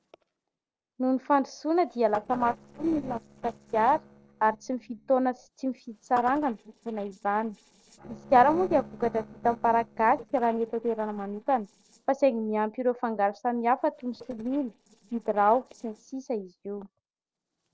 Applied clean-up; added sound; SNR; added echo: neural separator model SepFormer DNS4.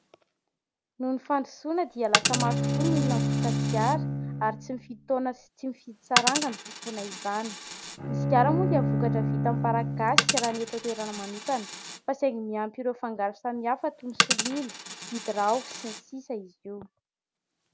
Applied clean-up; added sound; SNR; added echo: none; Bowed string instrument + Coin (dropping); 0 dB; none.